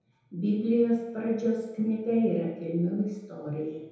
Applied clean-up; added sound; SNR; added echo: none; none; none; reverberation time 0.9 s.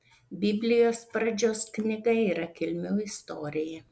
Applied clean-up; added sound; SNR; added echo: none; none; none; none.